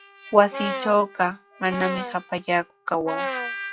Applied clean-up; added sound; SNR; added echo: classical method log-MMSE.